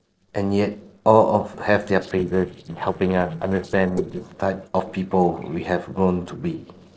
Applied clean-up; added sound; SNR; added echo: neural separator model SepFormer DNS4.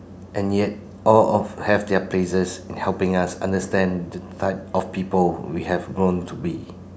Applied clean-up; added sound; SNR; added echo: none; none; none; none.